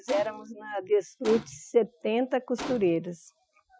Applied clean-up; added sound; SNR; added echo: classical method Wiener filter.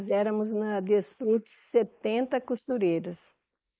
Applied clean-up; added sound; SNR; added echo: neural mask model Resemble Enhance denoiser.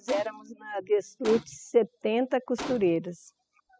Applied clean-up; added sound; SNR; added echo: classical method spectral subtraction.